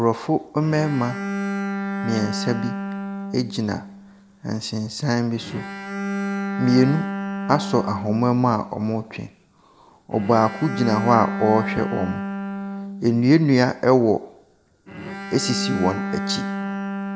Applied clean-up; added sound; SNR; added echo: none; Bowed string instrument; 7 dB; none.